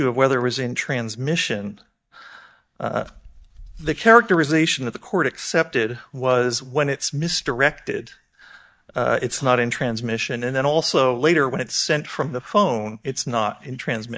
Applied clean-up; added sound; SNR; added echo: neural mask model DeepFilterNet 3.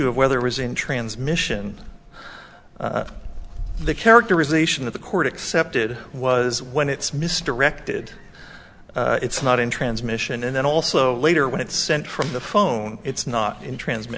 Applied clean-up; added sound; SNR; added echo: none; Gull, seagull; 16 dB; none.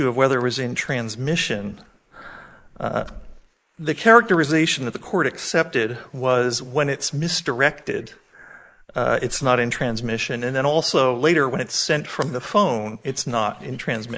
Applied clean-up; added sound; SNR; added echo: neural mask model Resemble Enhance denoiser.